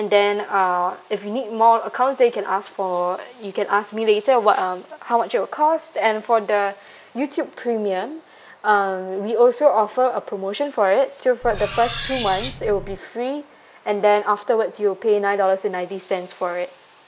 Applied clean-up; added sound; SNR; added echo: none; Cutlery, silverware; 1 dB; none.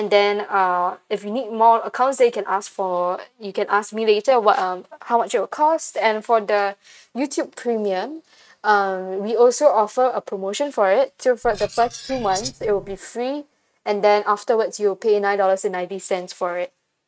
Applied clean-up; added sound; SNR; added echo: neural mask model RNNoise.